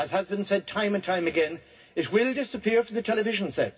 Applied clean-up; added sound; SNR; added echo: none; none; none; reverberation time 0.4 s.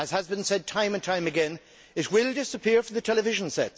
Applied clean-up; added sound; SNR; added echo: none; none; none; none.